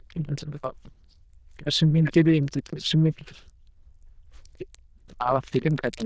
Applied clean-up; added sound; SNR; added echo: neural diffusion model UNIVERSE++.